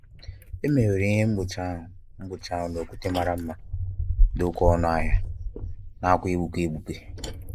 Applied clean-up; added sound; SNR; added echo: neural mask model Resemble Enhance denoiser.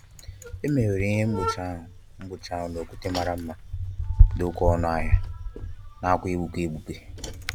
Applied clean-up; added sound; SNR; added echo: none; Bicycle; -2 dB; none.